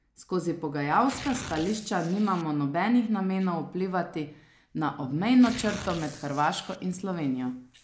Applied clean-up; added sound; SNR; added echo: none; Tearing; 17 dB; none.